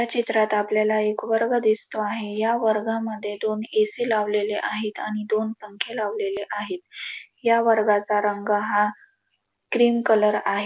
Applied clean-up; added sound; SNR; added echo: none; none; none; none.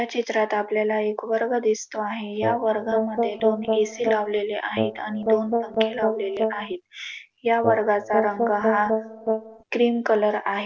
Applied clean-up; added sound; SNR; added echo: none; Brass instrument; 1 dB; none.